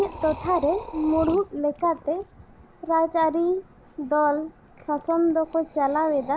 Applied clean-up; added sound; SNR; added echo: none; Liquid; 17 dB; none.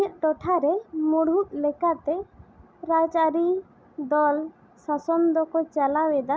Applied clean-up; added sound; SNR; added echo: none; none; none; none.